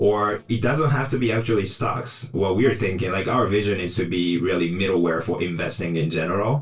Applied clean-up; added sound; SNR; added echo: neural separator model SepFormer DNS4.